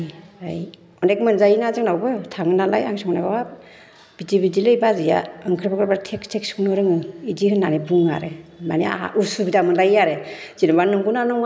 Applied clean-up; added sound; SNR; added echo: none; none; none; none.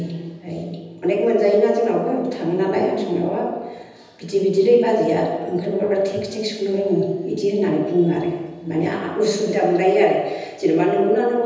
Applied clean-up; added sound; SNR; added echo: none; none; none; reverberation time 1.1 s.